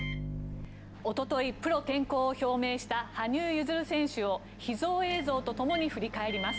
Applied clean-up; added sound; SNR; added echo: none; Microwave oven; 10 dB; none.